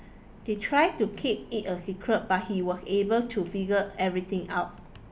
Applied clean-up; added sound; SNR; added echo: none; none; none; none.